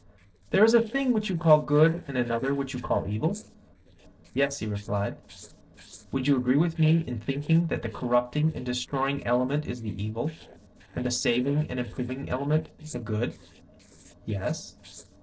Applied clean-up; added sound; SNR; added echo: neural separator model SepFormer DNS4.